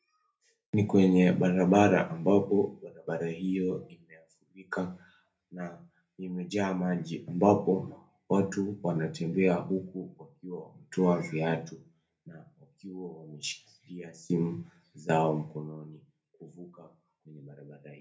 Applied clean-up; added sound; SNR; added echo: none; none; none; reverberation time 0.3 s.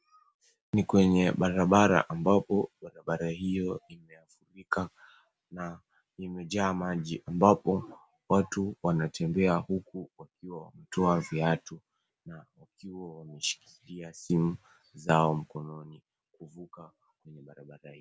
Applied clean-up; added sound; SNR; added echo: none; none; none; none.